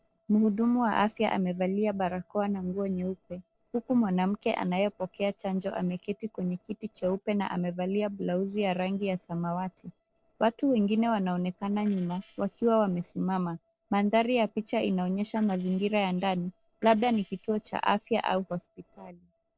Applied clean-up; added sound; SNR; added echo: neural separator model SepFormer DNS4.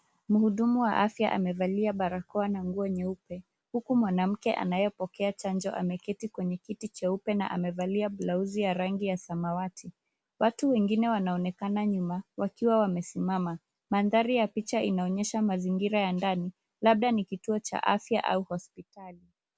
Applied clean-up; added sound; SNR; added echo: none; none; none; none.